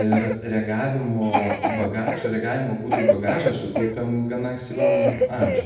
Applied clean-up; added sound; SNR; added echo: none; Cough; 0 dB; reverberation time 0.8 s.